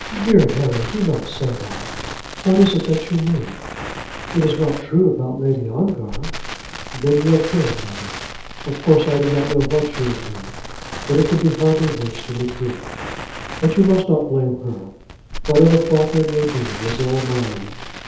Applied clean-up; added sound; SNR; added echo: none; Crackle; 11 dB; reverberation time 0.8 s.